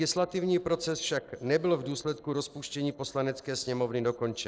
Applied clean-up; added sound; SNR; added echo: neural separator model SepFormer DNS4.